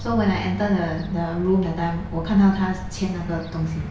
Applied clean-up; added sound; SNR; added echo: none; Gull, seagull / Fowl; 15 dB; none.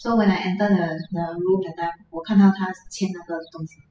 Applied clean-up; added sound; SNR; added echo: classical method spectral subtraction.